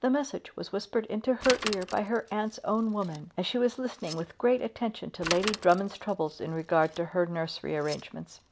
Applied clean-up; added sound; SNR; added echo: none; Bicycle; 11 dB; none.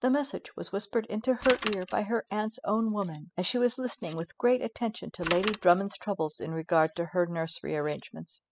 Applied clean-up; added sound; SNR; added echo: classical method spectral subtraction.